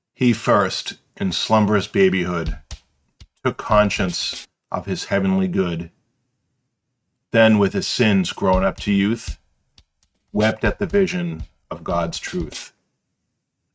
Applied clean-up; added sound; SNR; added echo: neural mask model RNNoise.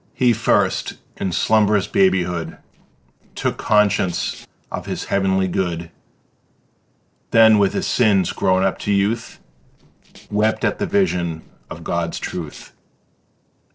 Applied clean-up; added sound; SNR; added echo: neural separator model SepFormer DNS4.